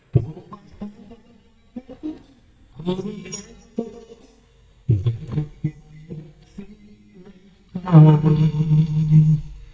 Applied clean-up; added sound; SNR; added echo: neural mask model DeepFilterNet 3.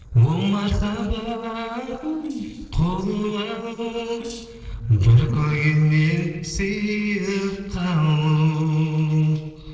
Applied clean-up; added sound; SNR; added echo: neural separator model SepFormer DNS4.